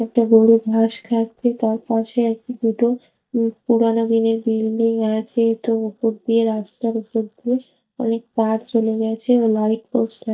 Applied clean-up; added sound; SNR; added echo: neural mask model DeepFilterNet 3.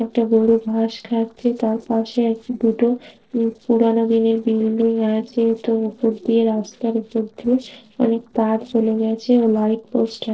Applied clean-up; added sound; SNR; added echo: neural separator model SepFormer DNS4.